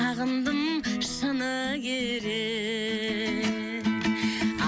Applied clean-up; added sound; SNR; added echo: none; none; none; none.